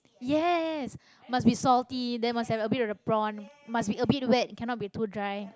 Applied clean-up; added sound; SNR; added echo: none; none; none; none.